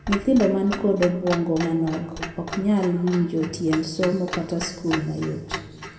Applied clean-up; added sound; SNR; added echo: none; Clock; 11 dB; reverberation time 2.2 s.